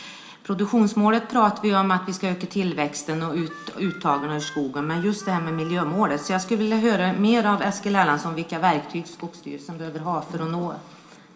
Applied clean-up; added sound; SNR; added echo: none; Harmonica; 18 dB; reverberation time 0.5 s.